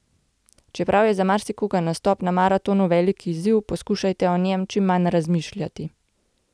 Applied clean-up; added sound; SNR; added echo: none; none; none; none.